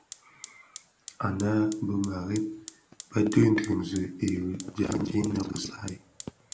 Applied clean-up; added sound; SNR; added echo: none; Fire; 19 dB; none.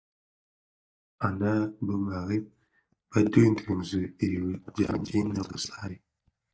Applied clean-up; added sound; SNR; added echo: neural mask model DeepFilterNet 3.